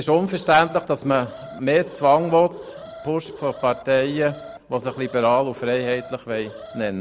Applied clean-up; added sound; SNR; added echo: none; Alarm; 17 dB; none.